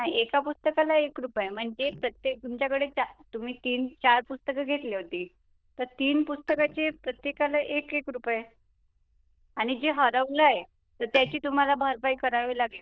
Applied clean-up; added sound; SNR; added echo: neural diffusion model UNIVERSE++.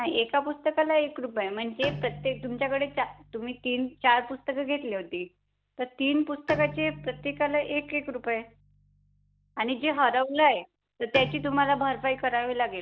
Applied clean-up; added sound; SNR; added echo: none; Bowed string instrument; 16 dB; none.